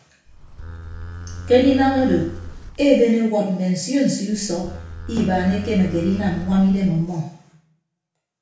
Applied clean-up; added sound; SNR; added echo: none; Livestock, farm animals, working animals; 13 dB; reverberation time 0.6 s.